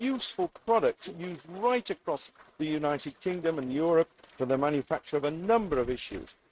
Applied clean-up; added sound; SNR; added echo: neural mask model RNNoise.